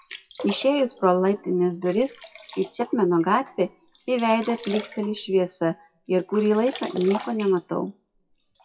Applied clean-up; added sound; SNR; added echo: classical method WPE with log-MMSE.